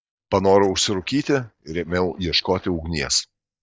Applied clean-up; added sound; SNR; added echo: neural mask model DeepFilterNet 3.